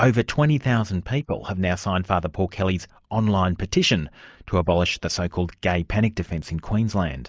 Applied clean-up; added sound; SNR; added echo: neural mask model Resemble Enhance denoiser.